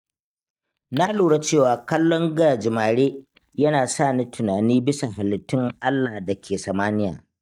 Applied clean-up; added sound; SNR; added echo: neural mask model DeepFilterNet 3.